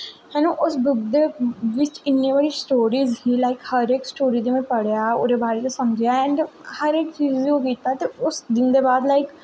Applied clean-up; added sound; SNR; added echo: none; none; none; none.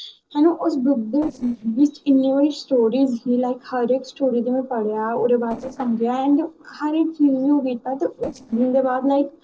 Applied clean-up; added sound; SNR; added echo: neural separator model SepFormer DNS4.